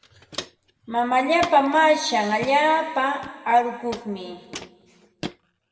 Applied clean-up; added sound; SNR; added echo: none; Walk, footsteps; 17 dB; reverberation time 1.7 s.